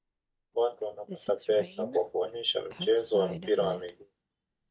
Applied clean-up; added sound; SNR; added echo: neural mask model DeepFilterNet 3.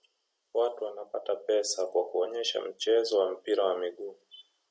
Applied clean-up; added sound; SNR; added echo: none; none; none; none.